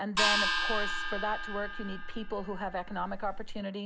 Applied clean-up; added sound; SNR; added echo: none; Gong; -3 dB; none.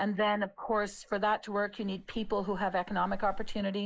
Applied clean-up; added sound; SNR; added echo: neural mask model Resemble Enhance denoiser.